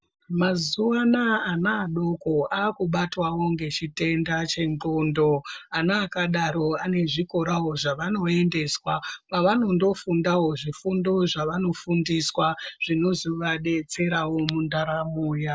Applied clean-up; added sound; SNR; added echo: none; none; none; none.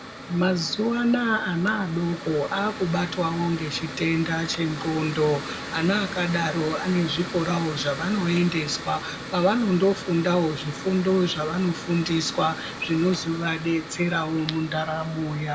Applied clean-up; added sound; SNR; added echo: none; Mechanical fan; 11 dB; reverberation time 0.6 s.